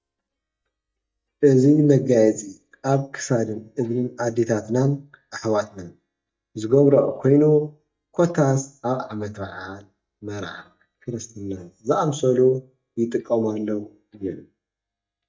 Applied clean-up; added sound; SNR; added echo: neural mask model DeepFilterNet 3.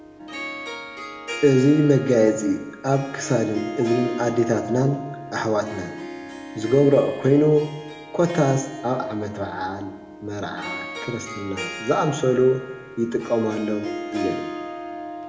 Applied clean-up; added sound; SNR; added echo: none; Harp; 11 dB; reverberation time 0.8 s.